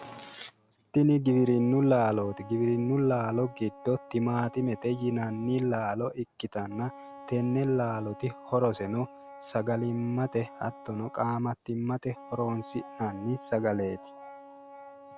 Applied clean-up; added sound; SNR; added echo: none; Wind instrument, woodwind instrument; 19 dB; none.